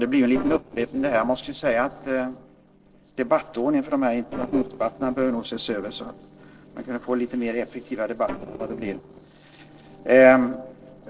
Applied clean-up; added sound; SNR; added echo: neural separator model SepFormer DNS4.